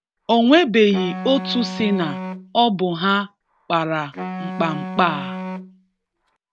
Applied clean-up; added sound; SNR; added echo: none; Wind instrument, woodwind instrument; 11 dB; none.